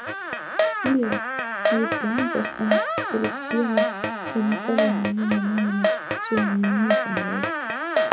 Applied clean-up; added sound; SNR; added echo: none; Keyboard (musical) + Screech; 0 dB; none.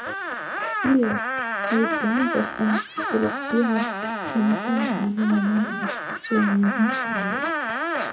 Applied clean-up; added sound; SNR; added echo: neural mask model Resemble Enhance denoiser.